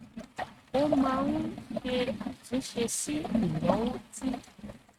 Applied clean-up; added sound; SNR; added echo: neural mask model RNNoise.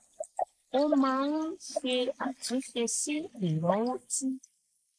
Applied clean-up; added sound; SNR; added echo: neural mask model Resemble Enhance denoiser.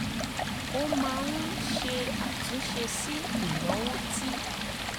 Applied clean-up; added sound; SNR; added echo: none; Stream; -3 dB; none.